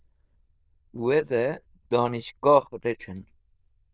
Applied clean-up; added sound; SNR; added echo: neural diffusion model UNIVERSE++.